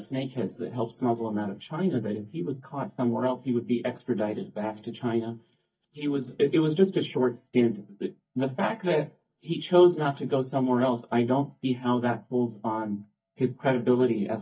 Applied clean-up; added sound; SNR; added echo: neural mask model DeepFilterNet 3.